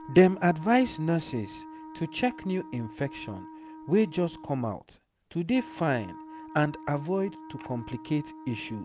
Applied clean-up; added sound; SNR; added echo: none; Wind instrument, woodwind instrument; 16 dB; none.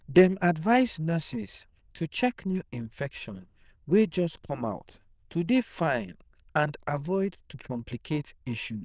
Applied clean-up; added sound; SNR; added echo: neural diffusion model UNIVERSE++.